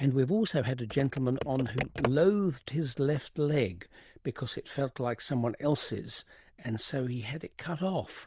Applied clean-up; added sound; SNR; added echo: neural diffusion model UNIVERSE++.